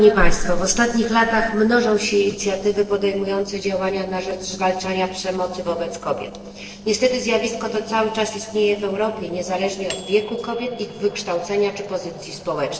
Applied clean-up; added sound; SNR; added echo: neural separator model SepFormer DNS4.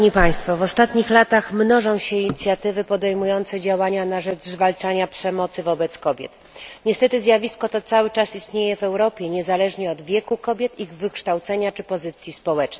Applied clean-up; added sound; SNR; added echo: none; none; none; none.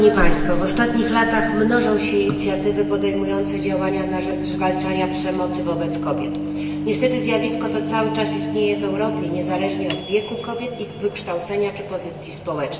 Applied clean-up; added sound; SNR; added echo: none; Microwave oven; 4 dB; reverberation time 2.6 s.